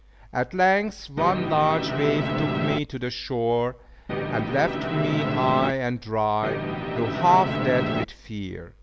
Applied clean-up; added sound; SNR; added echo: none; Musical instrument; 1 dB; none.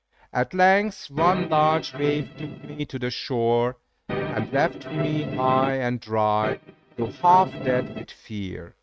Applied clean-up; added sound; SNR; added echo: neural mask model RNNoise.